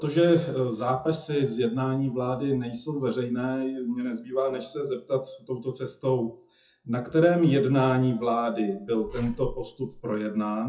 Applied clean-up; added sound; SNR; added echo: classical method WPE with log-MMSE.